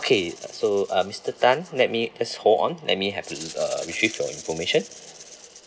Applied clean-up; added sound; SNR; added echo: none; Rattle (instrument); 18 dB; none.